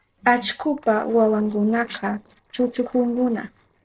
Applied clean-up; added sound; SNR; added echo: neural separator model SepFormer DNS4.